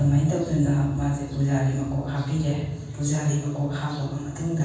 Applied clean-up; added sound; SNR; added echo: none; none; none; reverberation time 1.2 s.